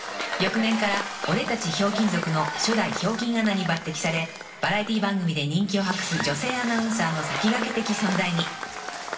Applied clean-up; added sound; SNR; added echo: none; Applause / Crowd / Cheering; 8 dB; reverberation time 0.8 s.